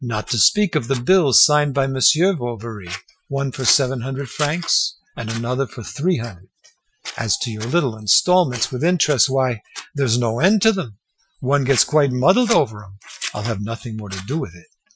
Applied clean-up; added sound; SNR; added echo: classical method Wiener filter.